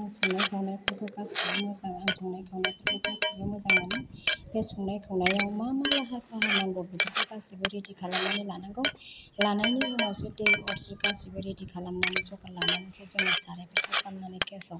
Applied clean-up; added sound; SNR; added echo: none; Glass; -2 dB; none.